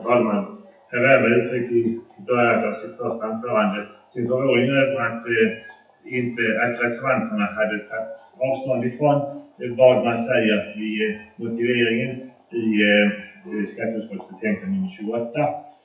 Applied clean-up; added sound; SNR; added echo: classical method WPE with log-MMSE.